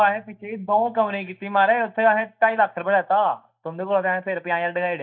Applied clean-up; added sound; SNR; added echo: neural mask model DeepFilterNet 3.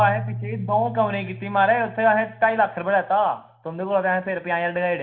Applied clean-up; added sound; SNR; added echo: none; Keyboard (musical); 13 dB; reverberation time 0.6 s.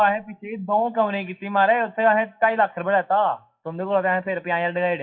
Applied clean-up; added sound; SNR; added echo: classical method WPE with log-MMSE.